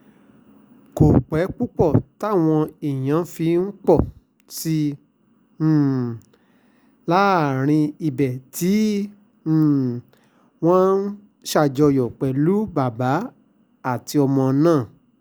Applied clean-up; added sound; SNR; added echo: none; none; none; none.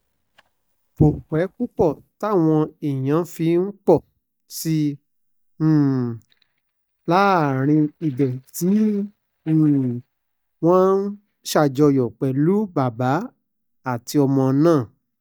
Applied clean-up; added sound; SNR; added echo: neural mask model DeepFilterNet 3.